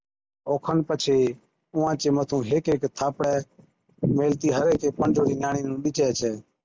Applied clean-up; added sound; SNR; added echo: none; none; none; none.